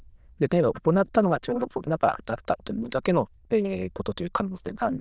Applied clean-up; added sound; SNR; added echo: neural diffusion model UNIVERSE++.